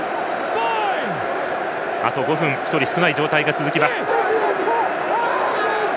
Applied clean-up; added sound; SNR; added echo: none; Wind instrument, woodwind instrument; 18 dB; none.